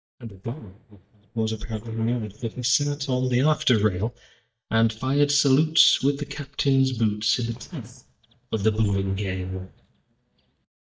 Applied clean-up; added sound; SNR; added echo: neural mask model DeepFilterNet 3.